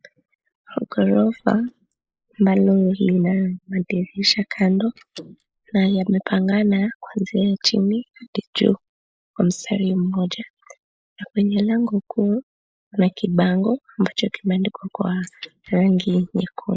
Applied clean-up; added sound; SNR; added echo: neural mask model Resemble Enhance denoiser.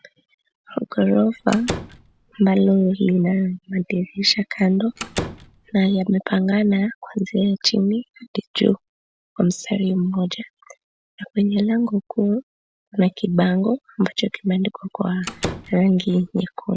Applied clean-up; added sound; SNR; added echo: none; Slam; 11 dB; none.